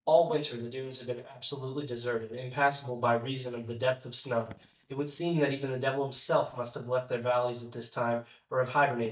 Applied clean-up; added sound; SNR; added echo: neural mask model DeepFilterNet 3.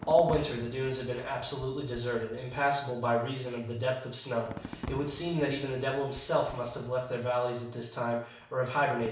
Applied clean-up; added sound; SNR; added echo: none; Fireworks; 16 dB; reverberation time 0.6 s.